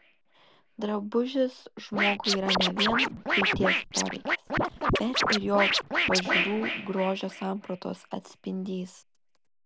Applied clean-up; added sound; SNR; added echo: none; Scratching (performance technique); -1 dB; none.